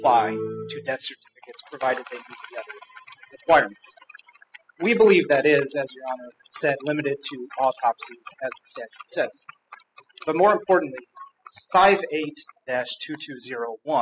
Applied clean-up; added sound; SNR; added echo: classical method spectral subtraction.